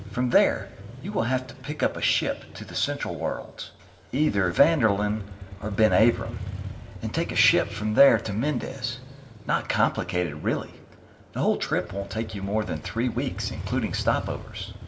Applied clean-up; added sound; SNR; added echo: none; Motorcycle; 12 dB; reverberation time 3.0 s.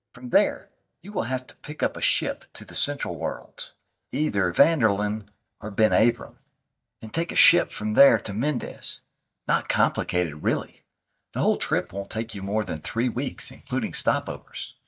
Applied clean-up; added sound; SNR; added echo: neural mask model DeepFilterNet 3.